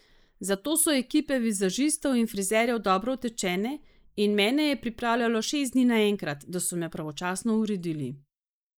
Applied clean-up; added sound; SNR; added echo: neural mask model Resemble Enhance denoiser.